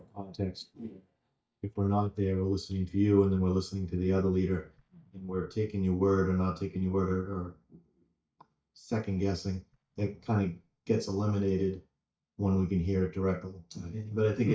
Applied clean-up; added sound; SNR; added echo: neural mask model DeepFilterNet 3.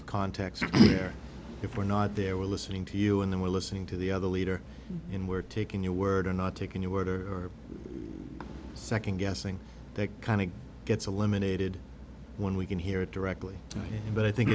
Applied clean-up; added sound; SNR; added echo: none; none; none; none.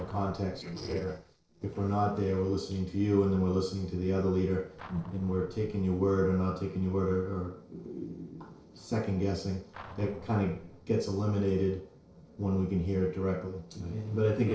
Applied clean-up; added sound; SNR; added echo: neural separator model SepFormer DNS4.